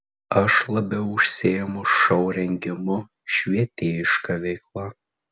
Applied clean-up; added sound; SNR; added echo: none; none; none; none.